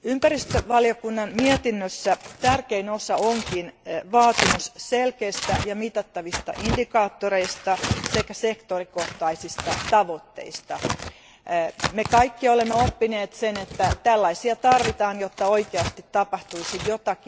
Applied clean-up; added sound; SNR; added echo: none; Tearing; 8 dB; none.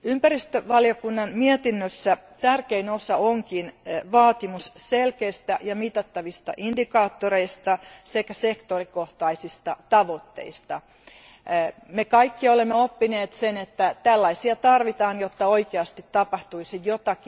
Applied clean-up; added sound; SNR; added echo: none; none; none; none.